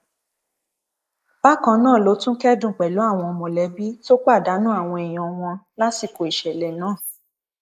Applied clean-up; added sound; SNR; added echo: neural mask model Resemble Enhance denoiser.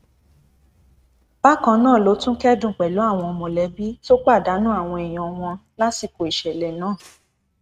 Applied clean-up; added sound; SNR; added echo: neural mask model RNNoise.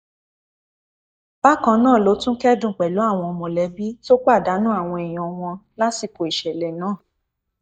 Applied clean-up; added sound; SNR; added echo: neural mask model DeepFilterNet 3.